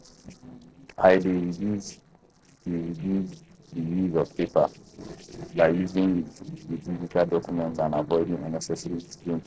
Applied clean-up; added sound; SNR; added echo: neural separator model SepFormer DNS4.